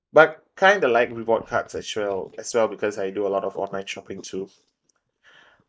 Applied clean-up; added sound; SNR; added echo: neural mask model DeepFilterNet 3.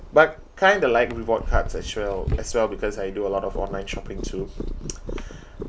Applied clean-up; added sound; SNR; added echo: none; Purr; 6 dB; none.